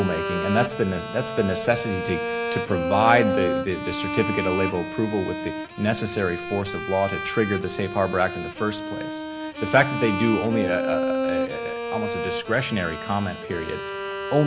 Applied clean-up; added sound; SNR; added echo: none; Bowed string instrument; 4 dB; none.